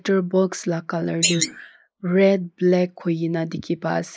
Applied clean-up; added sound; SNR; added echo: neural mask model Resemble Enhance denoiser.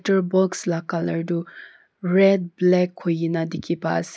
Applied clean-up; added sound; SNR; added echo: none; none; none; none.